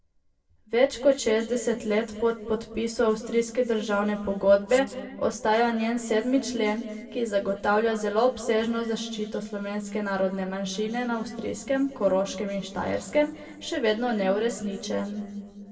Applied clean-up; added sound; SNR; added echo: neural separator model SepFormer DNS4.